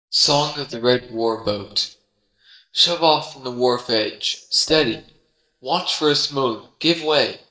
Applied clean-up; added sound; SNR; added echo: neural mask model DeepFilterNet 3.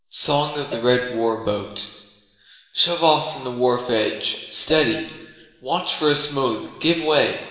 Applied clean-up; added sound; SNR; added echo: none; Cowbell; 19 dB; reverberation time 1.2 s.